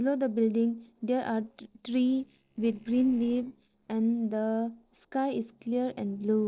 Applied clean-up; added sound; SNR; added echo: neural separator model SepFormer DNS4.